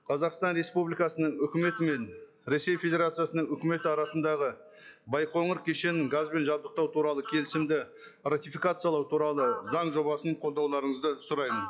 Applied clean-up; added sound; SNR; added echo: classical method log-MMSE.